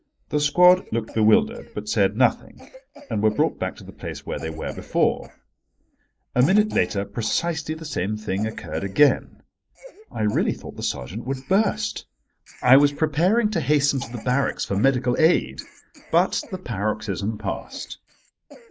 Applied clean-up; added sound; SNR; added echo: neural mask model Resemble Enhance denoiser.